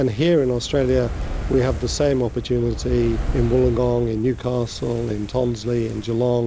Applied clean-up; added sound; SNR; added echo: none; Fire; 8 dB; none.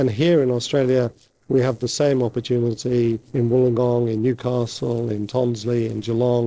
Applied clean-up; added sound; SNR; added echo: neural separator model SepFormer DNS4.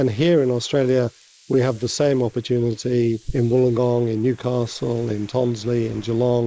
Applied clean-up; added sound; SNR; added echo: neural mask model Resemble Enhance denoiser.